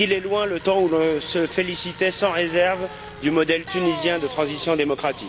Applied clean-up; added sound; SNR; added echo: none; Bicycle; 14 dB; none.